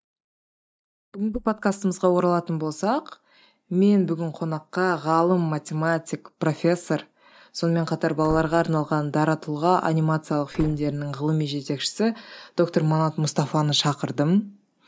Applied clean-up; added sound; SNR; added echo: neural mask model DeepFilterNet 3.